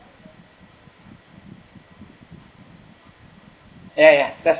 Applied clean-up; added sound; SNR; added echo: none; none; none; none.